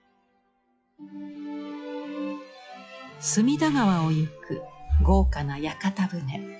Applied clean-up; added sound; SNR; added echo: classical method log-MMSE.